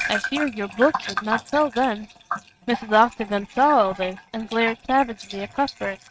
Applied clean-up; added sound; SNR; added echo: neural mask model RNNoise.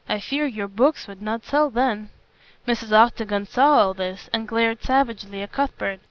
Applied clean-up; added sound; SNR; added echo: none; none; none; none.